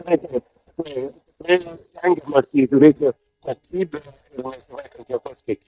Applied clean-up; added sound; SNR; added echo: neural mask model DeepFilterNet 3.